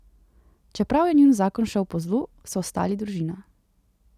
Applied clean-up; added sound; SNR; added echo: none; none; none; none.